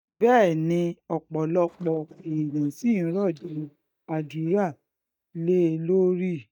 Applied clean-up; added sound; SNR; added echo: neural mask model DeepFilterNet 3.